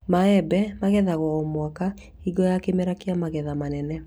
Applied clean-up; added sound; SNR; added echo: none; none; none; none.